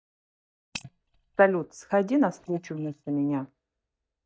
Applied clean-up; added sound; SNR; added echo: neural mask model DeepFilterNet 3.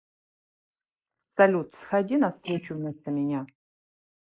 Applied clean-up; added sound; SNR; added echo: neural mask model Resemble Enhance denoiser.